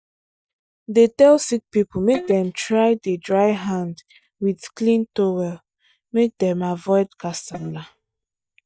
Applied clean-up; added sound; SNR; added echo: neural mask model DeepFilterNet 3.